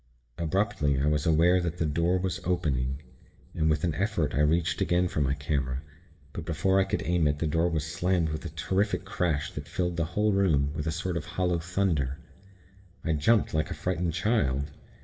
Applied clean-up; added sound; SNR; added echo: none; none; none; reverberation time 1.1 s.